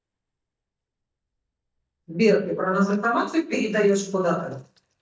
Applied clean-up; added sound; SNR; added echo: neural mask model DeepFilterNet 3.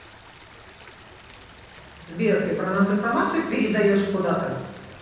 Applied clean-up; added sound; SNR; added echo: none; Stream; 20 dB; reverberation time 1.1 s.